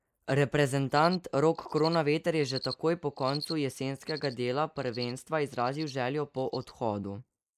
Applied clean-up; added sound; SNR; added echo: neural mask model Resemble Enhance denoiser.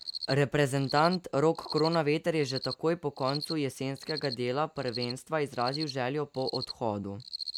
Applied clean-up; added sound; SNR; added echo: none; Cricket; 12 dB; none.